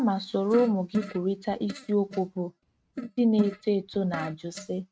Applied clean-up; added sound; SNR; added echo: neural mask model RNNoise.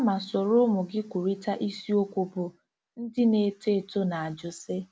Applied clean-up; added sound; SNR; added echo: none; none; none; none.